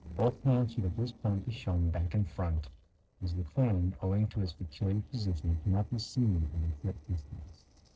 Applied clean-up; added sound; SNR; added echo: neural separator model SepFormer DNS4.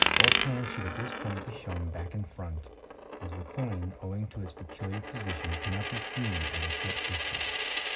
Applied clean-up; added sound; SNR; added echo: none; Coin (dropping); -3 dB; reverberation time 0.4 s.